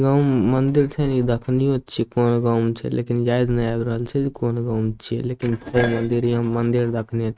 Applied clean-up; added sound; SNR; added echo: neural mask model RNNoise.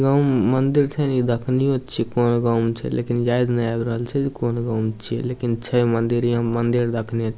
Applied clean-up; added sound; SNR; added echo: none; none; none; none.